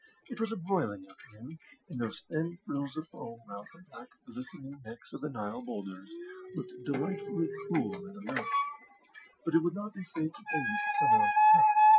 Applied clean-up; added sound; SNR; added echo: classical method Wiener filter.